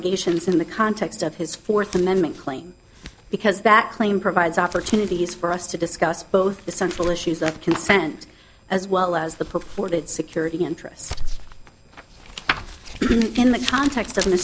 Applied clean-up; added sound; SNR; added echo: none; Crumpling, crinkling; 11 dB; none.